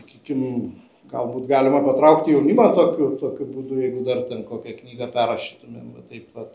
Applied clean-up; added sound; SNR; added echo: none; none; none; none.